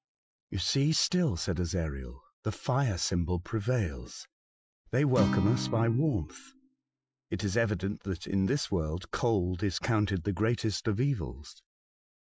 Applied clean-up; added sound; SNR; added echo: classical method Wiener filter.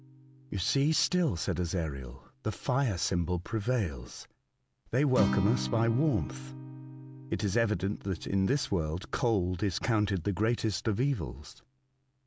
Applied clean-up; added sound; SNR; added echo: none; Acoustic guitar; 11 dB; none.